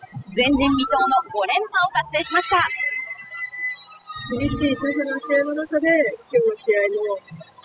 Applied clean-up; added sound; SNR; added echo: classical method spectral subtraction.